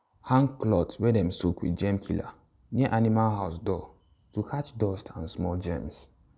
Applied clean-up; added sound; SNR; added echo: none; none; none; none.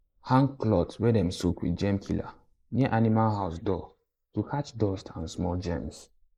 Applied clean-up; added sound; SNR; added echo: neural mask model Resemble Enhance denoiser.